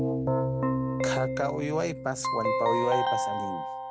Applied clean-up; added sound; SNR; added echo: none; Keyboard (musical); -4 dB; none.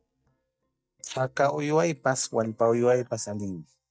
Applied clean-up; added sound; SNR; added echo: neural mask model DeepFilterNet 3.